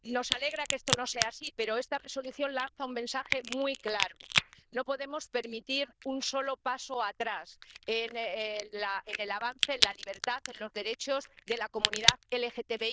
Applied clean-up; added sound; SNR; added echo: neural diffusion model UNIVERSE++.